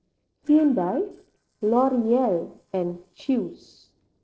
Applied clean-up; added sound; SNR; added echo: neural separator model SepFormer DNS4.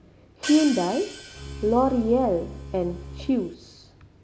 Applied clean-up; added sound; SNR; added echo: none; Hi-hat + Bowed string instrument; 12 dB; none.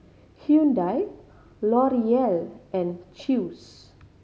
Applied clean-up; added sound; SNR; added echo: none; none; none; none.